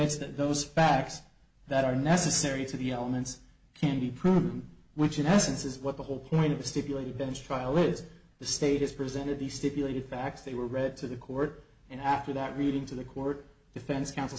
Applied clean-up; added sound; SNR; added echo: none; none; none; none.